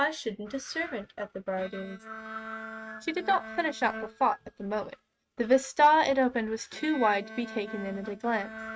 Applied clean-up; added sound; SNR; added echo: neural mask model RNNoise.